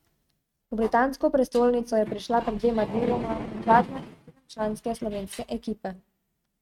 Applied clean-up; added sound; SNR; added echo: neural mask model RNNoise.